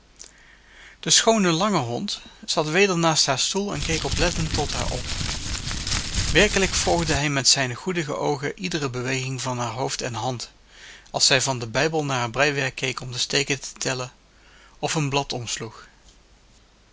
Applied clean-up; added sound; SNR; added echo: none; Crumpling, crinkling; 2 dB; none.